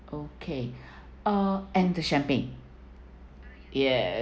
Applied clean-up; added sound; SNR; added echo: none; none; none; none.